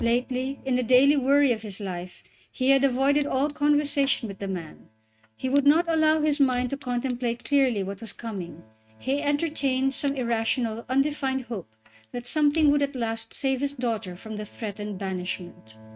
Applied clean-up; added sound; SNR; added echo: neural mask model RNNoise.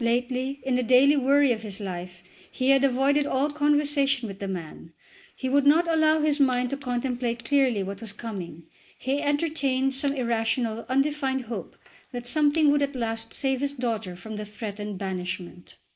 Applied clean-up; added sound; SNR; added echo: neural mask model Resemble Enhance denoiser.